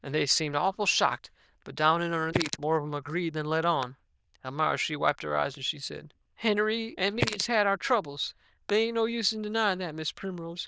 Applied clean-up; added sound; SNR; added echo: neural diffusion model UNIVERSE++.